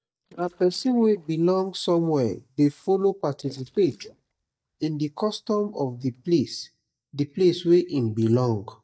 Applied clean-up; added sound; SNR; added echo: neural mask model DeepFilterNet 3.